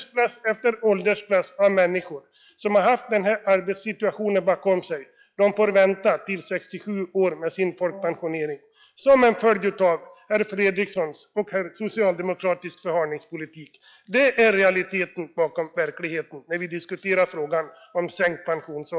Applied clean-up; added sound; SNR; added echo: classical method log-MMSE.